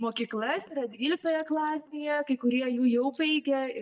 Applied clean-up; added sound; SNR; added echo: neural mask model DeepFilterNet 3.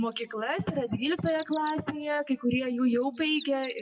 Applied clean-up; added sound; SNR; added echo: classical method WPE with log-MMSE.